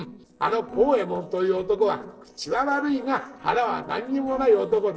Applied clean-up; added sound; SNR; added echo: neural separator model SepFormer DNS4.